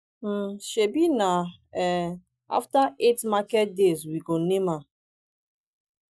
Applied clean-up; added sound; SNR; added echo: neural mask model DeepFilterNet 3.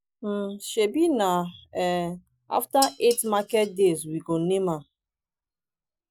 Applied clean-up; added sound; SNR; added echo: none; Dishes, pots, and pans; 11 dB; none.